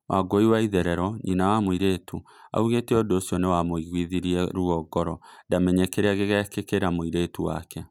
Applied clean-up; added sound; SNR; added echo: none; none; none; none.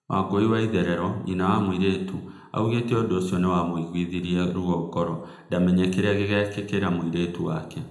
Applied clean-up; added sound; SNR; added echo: none; none; none; reverberation time 0.8 s.